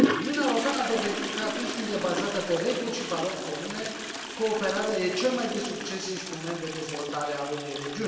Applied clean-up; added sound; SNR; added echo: none; Toilet flush; 3 dB; reverberation time 1.3 s.